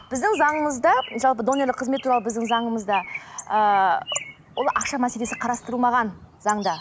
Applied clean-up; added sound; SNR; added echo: none; Bird; 15 dB; none.